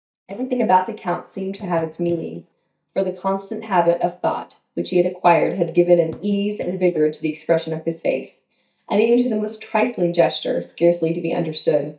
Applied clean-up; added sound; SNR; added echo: neural mask model DeepFilterNet 3.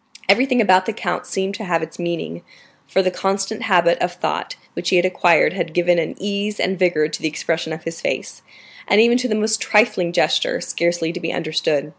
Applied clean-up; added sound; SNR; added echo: none; none; none; none.